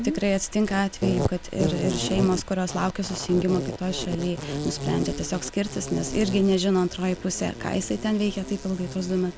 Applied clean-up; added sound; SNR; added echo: none; Insect; 7 dB; none.